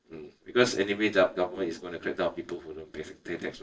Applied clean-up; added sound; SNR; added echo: neural separator model SepFormer DNS4.